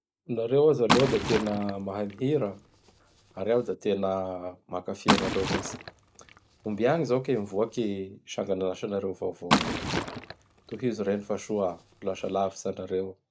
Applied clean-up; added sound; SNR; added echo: none; Liquid; 3 dB; none.